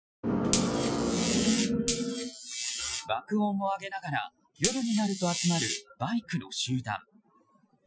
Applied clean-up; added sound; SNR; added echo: classical method Wiener filter.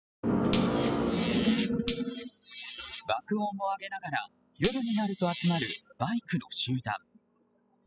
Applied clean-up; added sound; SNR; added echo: classical method spectral subtraction.